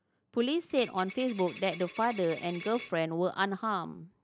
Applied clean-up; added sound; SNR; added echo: none; Coin (dropping); 15 dB; none.